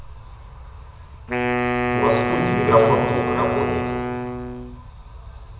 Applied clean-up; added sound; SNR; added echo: none; Wind instrument, woodwind instrument; 2 dB; reverberation time 1.2 s.